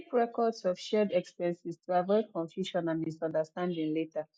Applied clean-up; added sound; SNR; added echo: none; none; none; none.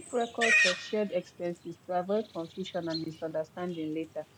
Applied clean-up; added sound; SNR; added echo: none; Livestock, farm animals, working animals; 1 dB; none.